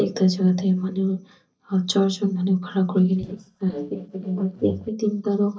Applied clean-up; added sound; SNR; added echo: neural mask model DeepFilterNet 3.